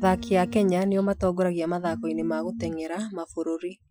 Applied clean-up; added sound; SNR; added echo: classical method Wiener filter.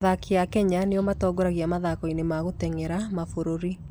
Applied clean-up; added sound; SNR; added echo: none; none; none; none.